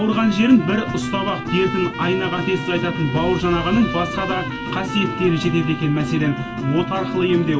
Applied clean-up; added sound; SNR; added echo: none; Trumpet; 12 dB; reverberation time 0.2 s.